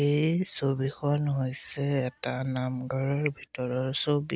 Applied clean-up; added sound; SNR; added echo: none; none; none; none.